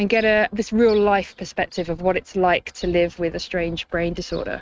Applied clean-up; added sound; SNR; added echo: neural mask model RNNoise.